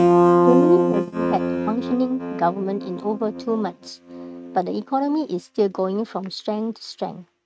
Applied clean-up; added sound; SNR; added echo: neural mask model RNNoise.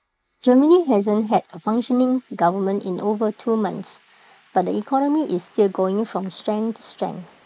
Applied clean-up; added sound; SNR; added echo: neural mask model Resemble Enhance denoiser.